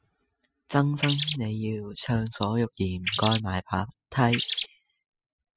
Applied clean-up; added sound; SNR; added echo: classical method spectral subtraction.